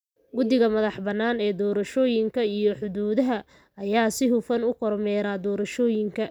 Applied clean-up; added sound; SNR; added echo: none; none; none; none.